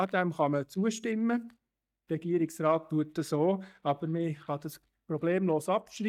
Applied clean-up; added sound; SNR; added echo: neural mask model DeepFilterNet 3.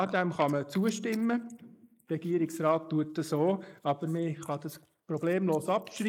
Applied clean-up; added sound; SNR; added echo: neural mask model Resemble Enhance denoiser.